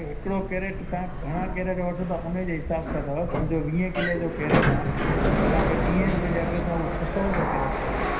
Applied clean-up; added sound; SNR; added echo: none; Sliding door; -3 dB; reverberation time 0.5 s.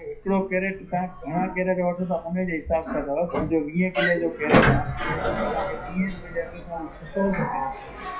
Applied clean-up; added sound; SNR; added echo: classical method WPE with log-MMSE.